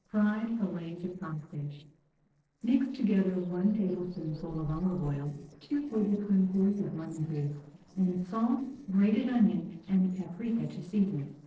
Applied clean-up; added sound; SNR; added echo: neural separator model SepFormer DNS4.